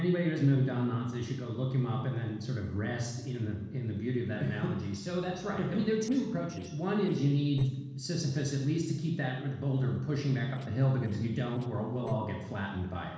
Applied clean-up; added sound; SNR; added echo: neural separator model SepFormer DNS4.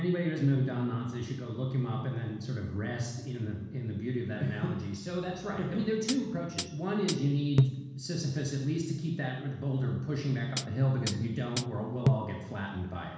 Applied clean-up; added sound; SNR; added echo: none; Hi-hat; 3 dB; reverberation time 1.1 s.